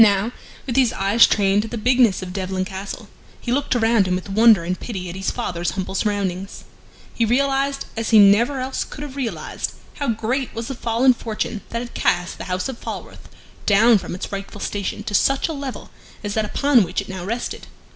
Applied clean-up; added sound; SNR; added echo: none; none; none; none.